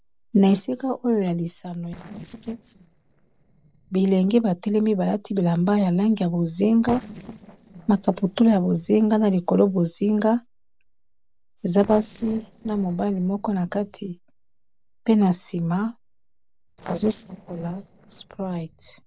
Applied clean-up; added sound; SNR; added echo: neural separator model SepFormer DNS4.